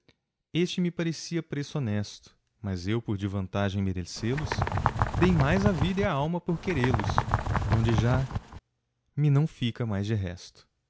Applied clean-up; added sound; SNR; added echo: none; Bird; 0 dB; none.